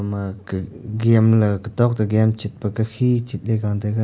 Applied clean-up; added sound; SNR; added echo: none; none; none; none.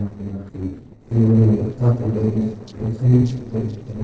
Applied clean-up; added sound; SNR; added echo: neural separator model SepFormer DNS4.